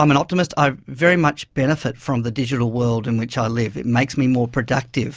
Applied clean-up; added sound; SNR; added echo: none; none; none; none.